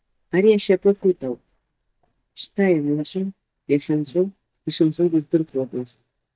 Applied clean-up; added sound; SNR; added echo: neural mask model DeepFilterNet 3.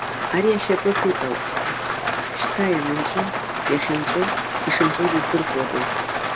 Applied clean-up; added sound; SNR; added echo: none; Rain; 0 dB; none.